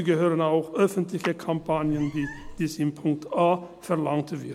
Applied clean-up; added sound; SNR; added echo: none; Clapping + Meow; 15 dB; none.